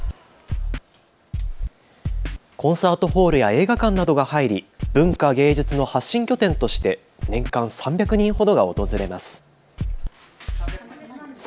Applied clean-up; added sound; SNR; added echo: none; Scratching (performance technique); 7 dB; none.